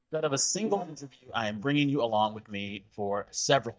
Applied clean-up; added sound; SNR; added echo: neural mask model DeepFilterNet 3.